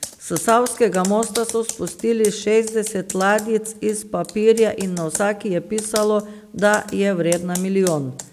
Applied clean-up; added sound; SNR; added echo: none; Computer keyboard; 14 dB; none.